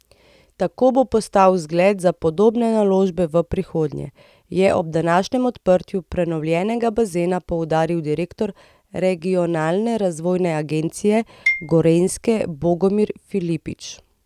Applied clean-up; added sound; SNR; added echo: none; Marimba, xylophone; 8 dB; none.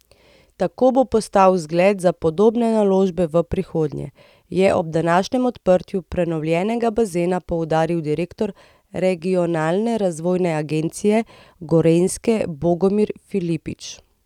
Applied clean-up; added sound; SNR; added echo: none; none; none; none.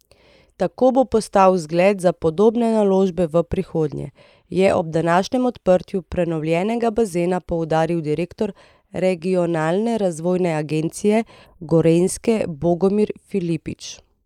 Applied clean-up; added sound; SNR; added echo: neural mask model Resemble Enhance denoiser.